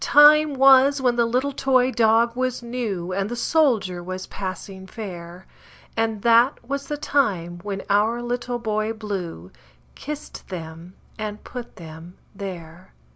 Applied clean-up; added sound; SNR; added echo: none; none; none; none.